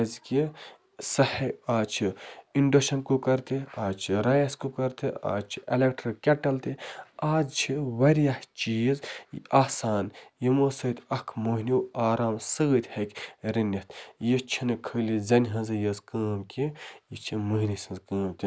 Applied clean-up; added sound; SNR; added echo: none; none; none; none.